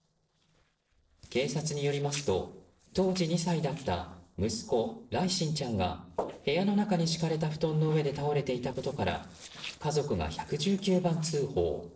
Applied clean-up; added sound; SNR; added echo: neural separator model SepFormer DNS4.